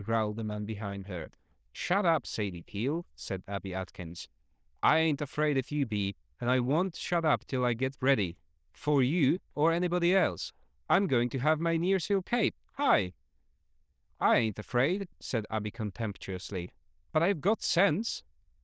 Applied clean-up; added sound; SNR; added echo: neural diffusion model UNIVERSE++.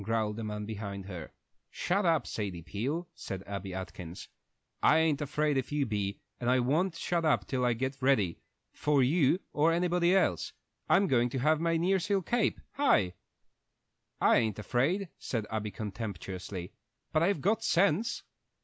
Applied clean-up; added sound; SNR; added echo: none; none; none; none.